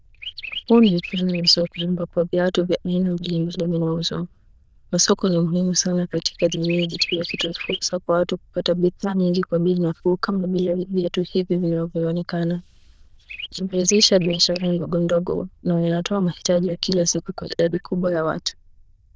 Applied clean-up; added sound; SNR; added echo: neural diffusion model UNIVERSE++.